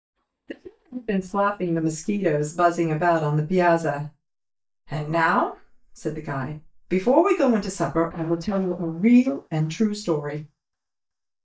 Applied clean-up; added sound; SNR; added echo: neural mask model DeepFilterNet 3.